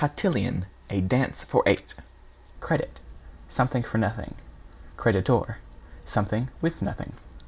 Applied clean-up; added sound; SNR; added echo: none; none; none; none.